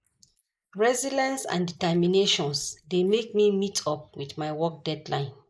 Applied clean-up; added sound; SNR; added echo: neural mask model Resemble Enhance denoiser.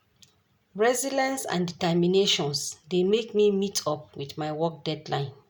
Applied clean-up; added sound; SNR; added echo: none; none; none; none.